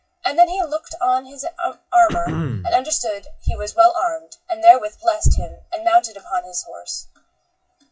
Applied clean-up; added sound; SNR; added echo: classical method WPE with log-MMSE.